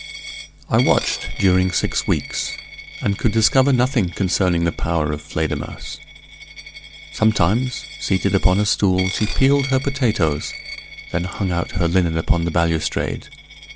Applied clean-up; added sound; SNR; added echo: none; Coin (dropping); 15 dB; none.